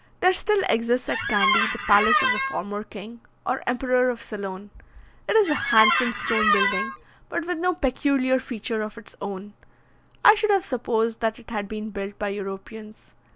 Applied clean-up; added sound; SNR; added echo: none; Squeak; -2 dB; none.